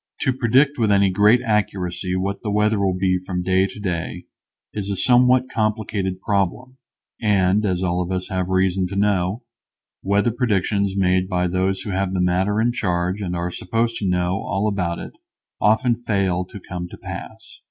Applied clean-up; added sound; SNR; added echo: none; none; none; none.